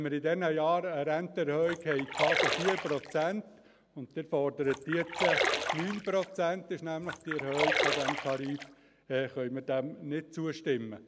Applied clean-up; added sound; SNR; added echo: none; Splash, splatter; 1 dB; none.